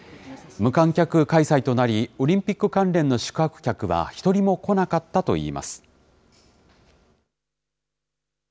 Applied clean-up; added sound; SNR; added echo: none; none; none; none.